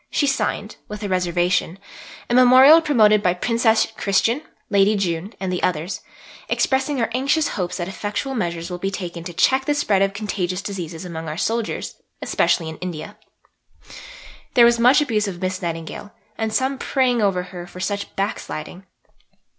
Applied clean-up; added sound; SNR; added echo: none; none; none; none.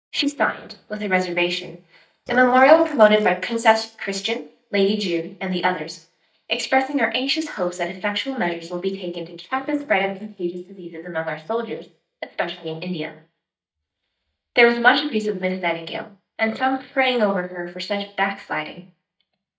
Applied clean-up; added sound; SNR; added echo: neural mask model DeepFilterNet 3.